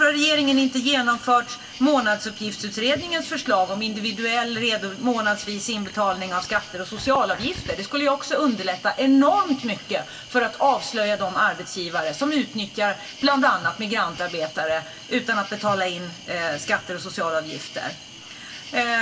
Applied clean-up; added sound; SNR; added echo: none; Cricket; 16 dB; reverberation time 0.2 s.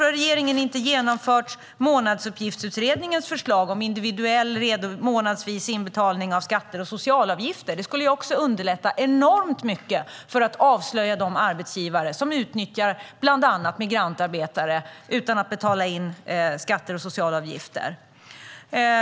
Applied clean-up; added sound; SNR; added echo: none; none; none; none.